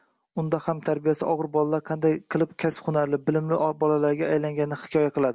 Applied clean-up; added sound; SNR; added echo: none; none; none; none.